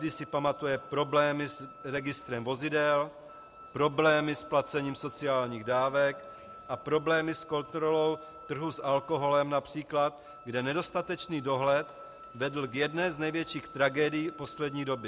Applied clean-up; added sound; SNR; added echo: none; Wind instrument, woodwind instrument; 19 dB; none.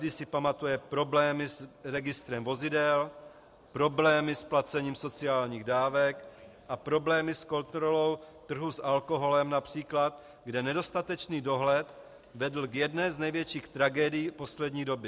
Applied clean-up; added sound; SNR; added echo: none; none; none; none.